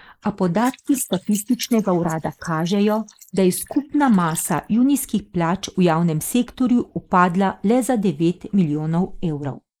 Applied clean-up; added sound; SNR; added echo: neural mask model Resemble Enhance denoiser.